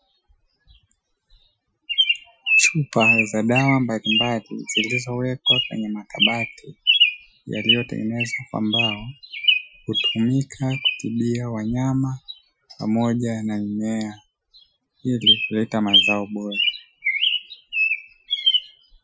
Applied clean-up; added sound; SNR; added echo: classical method Wiener filter.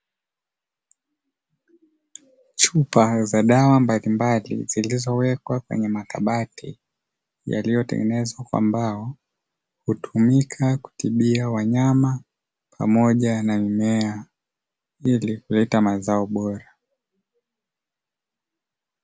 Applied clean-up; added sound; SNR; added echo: none; none; none; none.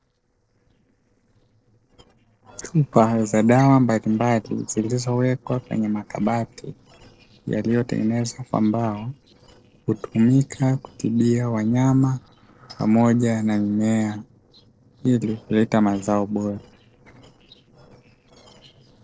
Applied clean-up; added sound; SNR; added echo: neural separator model SepFormer DNS4.